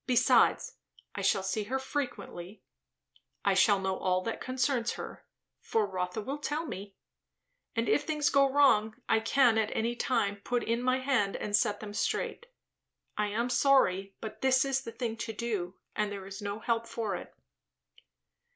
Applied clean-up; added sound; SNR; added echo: none; none; none; none.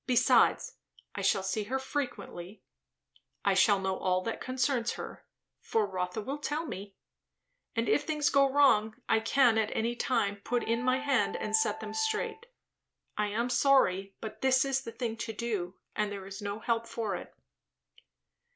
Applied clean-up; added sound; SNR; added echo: none; Wind instrument, woodwind instrument; 14 dB; none.